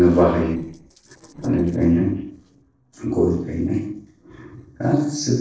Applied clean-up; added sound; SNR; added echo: neural separator model SepFormer DNS4.